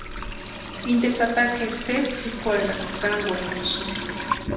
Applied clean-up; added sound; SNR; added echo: none; Sink (filling or washing) / Water tap, faucet; 5 dB; reverberation time 0.9 s.